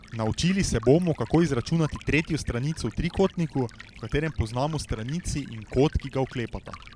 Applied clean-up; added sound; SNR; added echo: none; Stream; 20 dB; none.